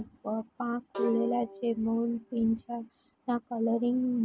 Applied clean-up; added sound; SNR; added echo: none; Bowed string instrument; 11 dB; none.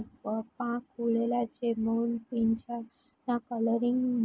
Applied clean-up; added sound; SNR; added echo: none; none; none; none.